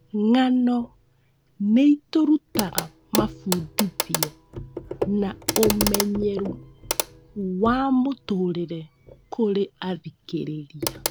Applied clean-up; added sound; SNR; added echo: none; Clock; 7 dB; none.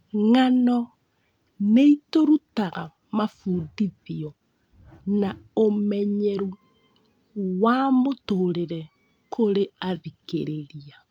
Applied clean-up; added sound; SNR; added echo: none; none; none; none.